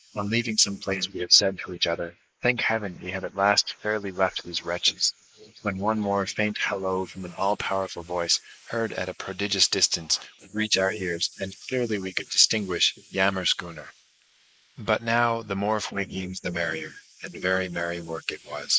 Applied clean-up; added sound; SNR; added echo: neural mask model Resemble Enhance denoiser.